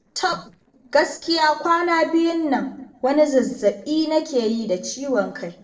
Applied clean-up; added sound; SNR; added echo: neural separator model SepFormer DNS4.